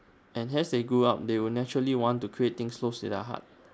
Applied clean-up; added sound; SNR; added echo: none; none; none; none.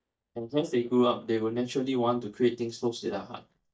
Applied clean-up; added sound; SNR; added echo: neural mask model DeepFilterNet 3.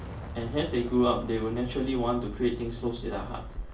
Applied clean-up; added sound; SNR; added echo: none; Explosion; 9 dB; reverberation time 0.4 s.